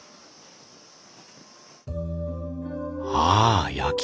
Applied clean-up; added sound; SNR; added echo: none; none; none; none.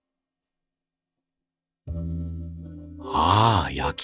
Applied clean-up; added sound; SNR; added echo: neural mask model DeepFilterNet 3.